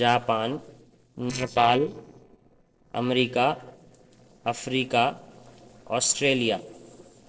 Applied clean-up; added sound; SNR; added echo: neural separator model SepFormer DNS4.